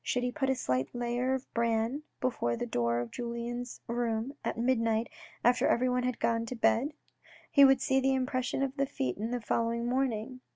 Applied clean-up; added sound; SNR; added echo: none; none; none; none.